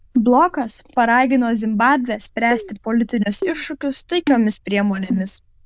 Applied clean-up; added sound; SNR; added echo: neural diffusion model UNIVERSE++.